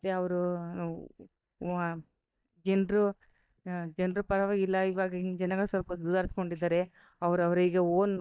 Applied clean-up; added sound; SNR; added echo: neural mask model DeepFilterNet 3.